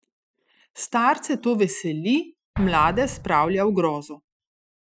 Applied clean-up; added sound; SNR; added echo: classical method Wiener filter.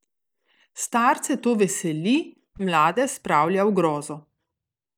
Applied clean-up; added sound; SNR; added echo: neural mask model DeepFilterNet 3.